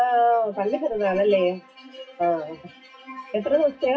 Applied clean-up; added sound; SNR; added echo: classical method WPE with log-MMSE.